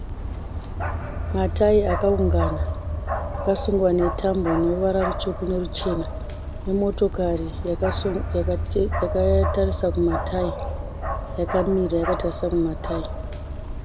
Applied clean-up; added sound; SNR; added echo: none; Bark; 3 dB; none.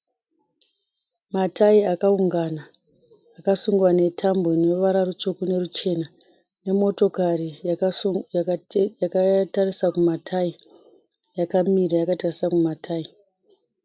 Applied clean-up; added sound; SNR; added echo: none; none; none; none.